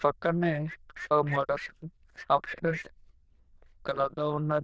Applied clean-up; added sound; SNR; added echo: neural diffusion model UNIVERSE++.